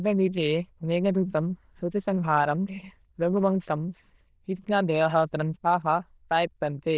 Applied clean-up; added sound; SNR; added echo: neural diffusion model UNIVERSE++.